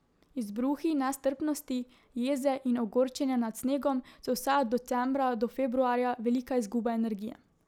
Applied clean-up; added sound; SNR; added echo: none; none; none; none.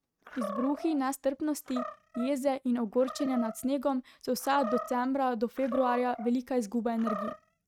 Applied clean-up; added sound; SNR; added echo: neural mask model RNNoise.